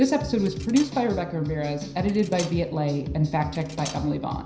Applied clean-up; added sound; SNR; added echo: none; Cutlery, silverware; 19 dB; reverberation time 0.5 s.